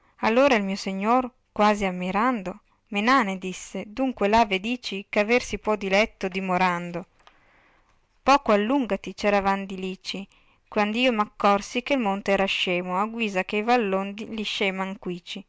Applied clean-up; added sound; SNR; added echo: none; none; none; none.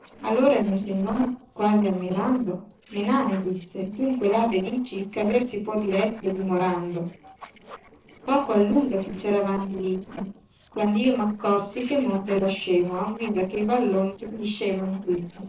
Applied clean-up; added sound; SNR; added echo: neural separator model SepFormer DNS4.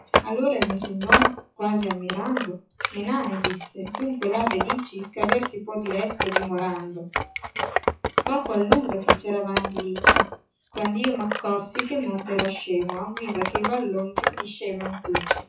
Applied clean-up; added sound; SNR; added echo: classical method WPE with log-MMSE.